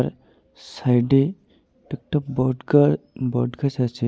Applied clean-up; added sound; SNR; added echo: none; none; none; none.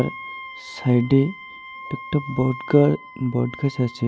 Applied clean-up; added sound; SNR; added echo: none; Wind instrument, woodwind instrument; 16 dB; none.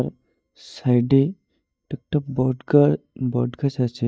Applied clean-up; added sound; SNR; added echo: neural mask model DeepFilterNet 3.